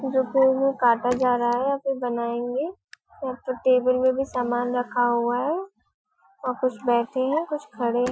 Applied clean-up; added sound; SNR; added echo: classical method Wiener filter.